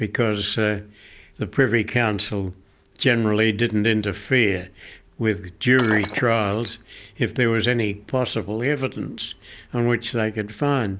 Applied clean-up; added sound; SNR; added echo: none; Shatter; 11 dB; none.